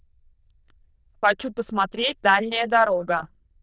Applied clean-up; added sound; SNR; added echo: neural diffusion model UNIVERSE++.